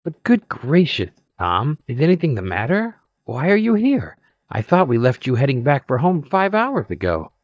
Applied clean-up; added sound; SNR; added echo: neural mask model DeepFilterNet 3.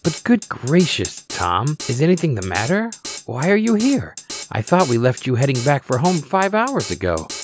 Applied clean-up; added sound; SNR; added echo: none; Drum kit; 15 dB; none.